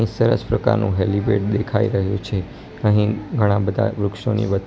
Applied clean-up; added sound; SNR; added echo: none; none; none; none.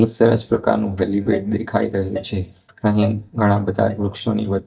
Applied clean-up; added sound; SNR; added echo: neural mask model DeepFilterNet 3.